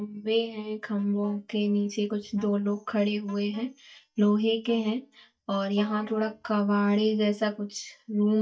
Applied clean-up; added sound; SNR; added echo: neural mask model DeepFilterNet 3.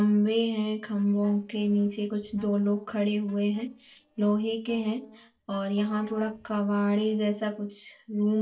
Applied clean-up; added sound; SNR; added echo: neural separator model SepFormer DNS4.